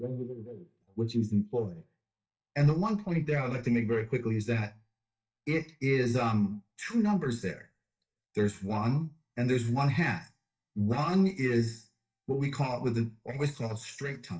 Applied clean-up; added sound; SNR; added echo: neural mask model DeepFilterNet 3.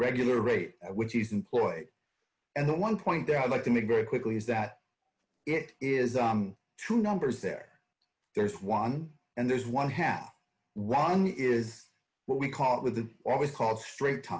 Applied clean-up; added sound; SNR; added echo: none; none; none; none.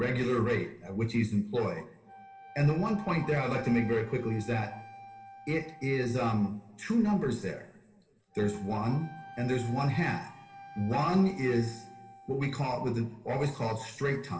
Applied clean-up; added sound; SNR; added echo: none; Wind instrument, woodwind instrument; 19 dB; reverberation time 1.4 s.